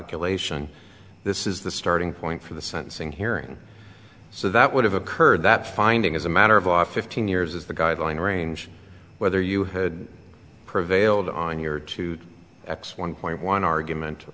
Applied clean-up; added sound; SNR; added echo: none; none; none; none.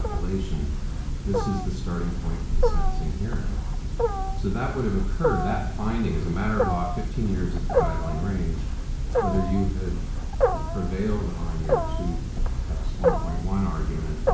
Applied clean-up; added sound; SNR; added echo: none; Wild animals; -5 dB; reverberation time 0.6 s.